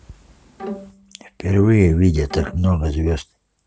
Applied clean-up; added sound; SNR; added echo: none; Bowed string instrument; 15 dB; none.